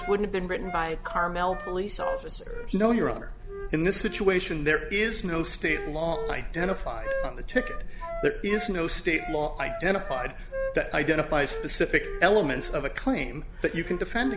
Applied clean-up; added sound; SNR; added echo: none; Wind instrument, woodwind instrument; 11 dB; none.